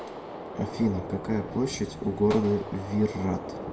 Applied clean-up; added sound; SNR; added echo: none; Gunshot, gunfire; 9 dB; reverberation time 0.5 s.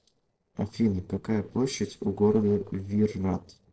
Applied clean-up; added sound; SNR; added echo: neural separator model SepFormer DNS4.